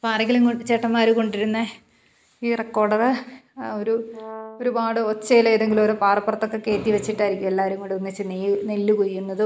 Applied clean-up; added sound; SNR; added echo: none; Brass instrument; 17 dB; none.